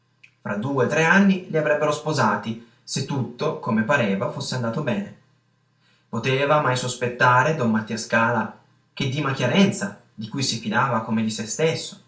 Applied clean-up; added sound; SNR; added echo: none; none; none; reverberation time 0.3 s.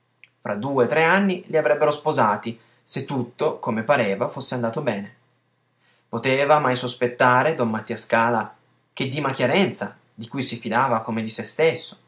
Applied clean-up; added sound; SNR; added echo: none; none; none; none.